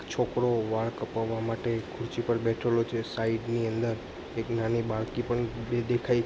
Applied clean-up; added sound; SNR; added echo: none; none; none; none.